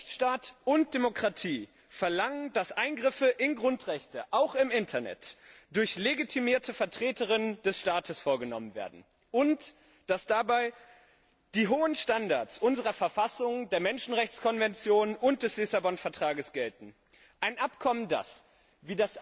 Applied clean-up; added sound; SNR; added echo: none; none; none; none.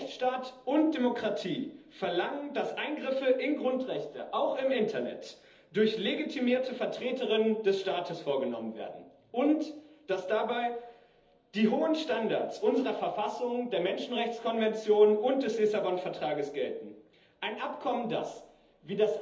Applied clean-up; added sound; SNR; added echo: none; none; none; reverberation time 1.2 s.